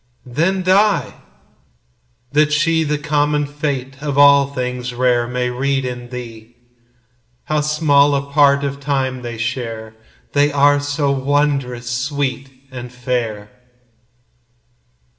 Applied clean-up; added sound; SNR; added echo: none; none; none; reverberation time 0.7 s.